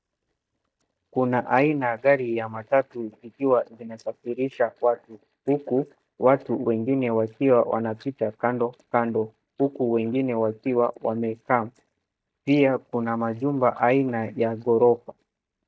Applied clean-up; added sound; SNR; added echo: neural mask model DeepFilterNet 3.